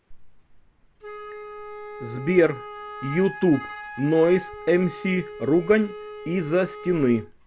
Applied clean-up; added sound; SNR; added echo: none; Wind instrument, woodwind instrument; 14 dB; none.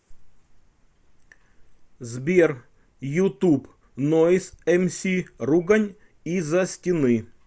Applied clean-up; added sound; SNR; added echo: none; none; none; none.